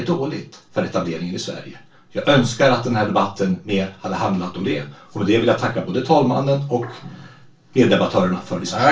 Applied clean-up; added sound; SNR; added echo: none; none; none; reverberation time 0.2 s.